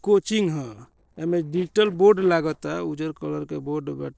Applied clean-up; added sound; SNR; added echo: neural separator model SepFormer DNS4.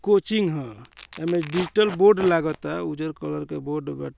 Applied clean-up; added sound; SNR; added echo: none; Tearing; 16 dB; none.